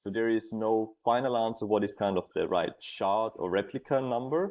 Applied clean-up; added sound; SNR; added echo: neural mask model Resemble Enhance denoiser.